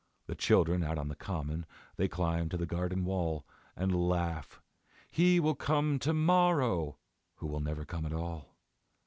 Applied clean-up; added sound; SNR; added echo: none; none; none; none.